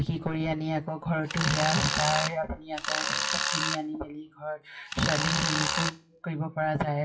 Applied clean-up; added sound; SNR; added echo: classical method WPE with log-MMSE.